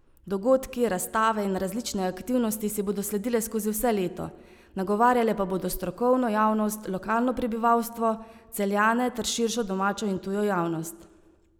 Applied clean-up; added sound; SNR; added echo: none; none; none; none.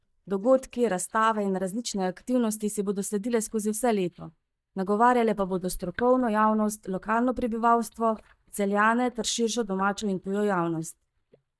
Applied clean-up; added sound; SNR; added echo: neural mask model DeepFilterNet 3.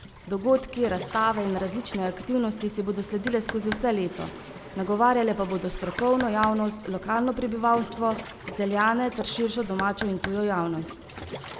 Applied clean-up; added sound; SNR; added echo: none; Waves, surf + Knock; 13 dB; none.